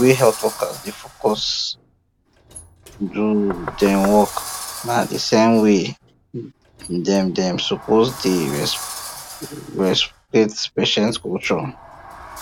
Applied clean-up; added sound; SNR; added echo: none; Sliding door + Knock; 15 dB; none.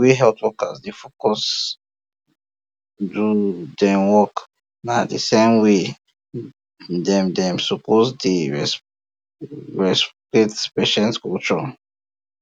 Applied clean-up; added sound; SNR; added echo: none; none; none; none.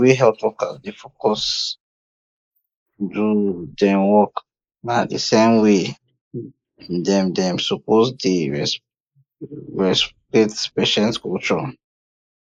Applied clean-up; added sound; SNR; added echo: neural mask model Resemble Enhance denoiser.